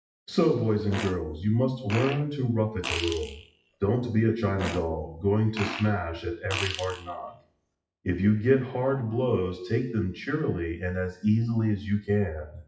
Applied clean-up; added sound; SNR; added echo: classical method WPE with log-MMSE.